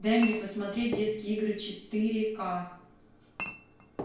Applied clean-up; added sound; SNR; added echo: none; Chink, clink; 12 dB; reverberation time 0.5 s.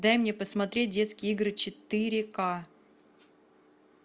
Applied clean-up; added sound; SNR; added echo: none; none; none; none.